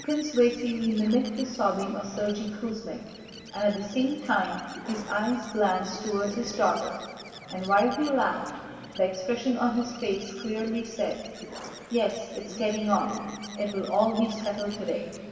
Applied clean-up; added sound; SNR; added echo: none; Bird; 17 dB; reverberation time 2.3 s.